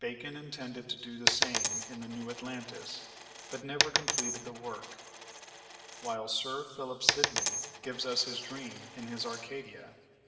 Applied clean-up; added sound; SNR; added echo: none; Coin (dropping); -4 dB; reverberation time 1.7 s.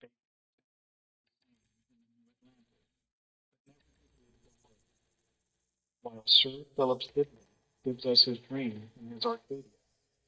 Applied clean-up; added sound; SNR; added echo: neural mask model DeepFilterNet 3.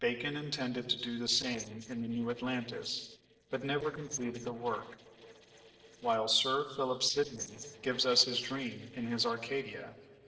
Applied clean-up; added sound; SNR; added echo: neural separator model SepFormer DNS4.